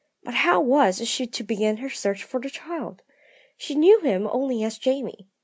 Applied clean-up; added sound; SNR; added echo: none; none; none; none.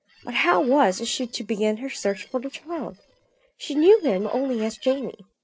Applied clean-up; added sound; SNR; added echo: neural separator model SepFormer DNS4.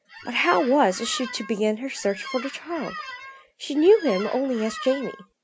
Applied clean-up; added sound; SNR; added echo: none; Squeak; 14 dB; none.